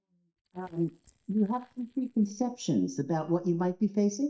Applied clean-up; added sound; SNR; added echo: neural mask model DeepFilterNet 3.